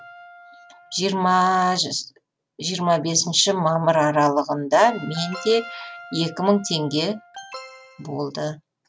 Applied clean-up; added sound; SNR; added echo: none; Trumpet + Alarm; 20 dB; none.